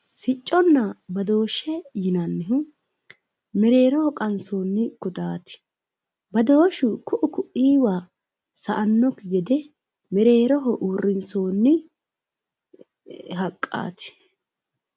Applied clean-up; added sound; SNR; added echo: none; none; none; none.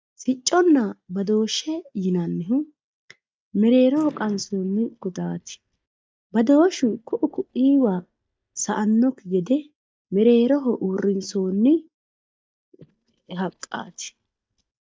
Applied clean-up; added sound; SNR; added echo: neural mask model DeepFilterNet 3.